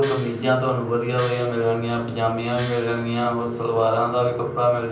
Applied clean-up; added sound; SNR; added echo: none; Gong; 17 dB; reverberation time 0.6 s.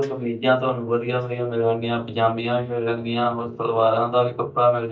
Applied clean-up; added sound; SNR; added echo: neural mask model DeepFilterNet 3.